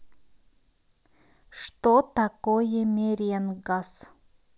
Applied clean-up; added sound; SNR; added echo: none; none; none; none.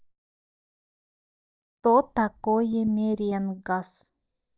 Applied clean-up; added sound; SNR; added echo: neural mask model DeepFilterNet 3.